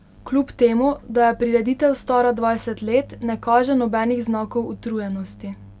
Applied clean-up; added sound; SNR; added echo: none; none; none; none.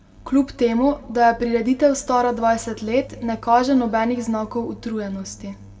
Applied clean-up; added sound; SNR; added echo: none; none; none; reverberation time 0.8 s.